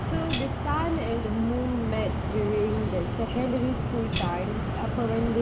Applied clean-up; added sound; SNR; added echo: none; Tambourine; 12 dB; none.